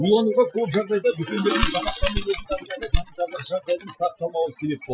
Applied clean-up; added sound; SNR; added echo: classical method Wiener filter.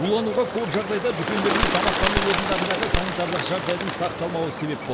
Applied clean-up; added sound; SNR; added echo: none; Bird; -2 dB; none.